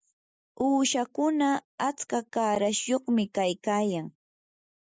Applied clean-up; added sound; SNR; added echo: neural mask model Resemble Enhance denoiser.